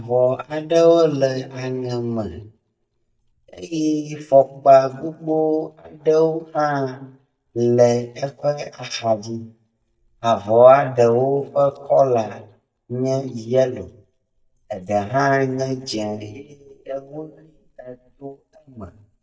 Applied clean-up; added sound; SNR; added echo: neural mask model DeepFilterNet 3.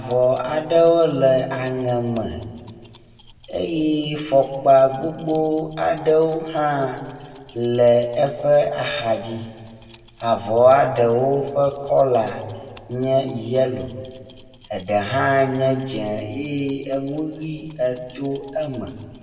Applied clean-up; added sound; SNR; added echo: none; Keys jangling; 14 dB; reverberation time 1.6 s.